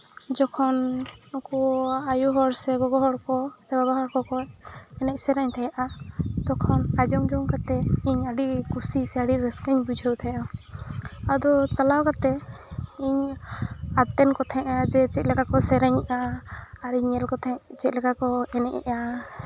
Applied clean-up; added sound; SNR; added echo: none; none; none; none.